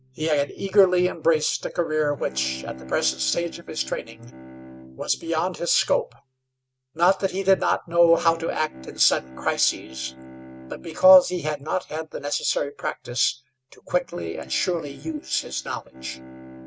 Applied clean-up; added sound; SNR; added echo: neural mask model RNNoise.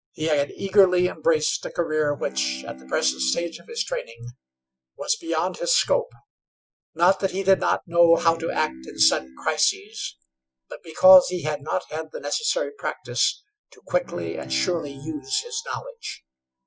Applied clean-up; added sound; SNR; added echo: classical method Wiener filter.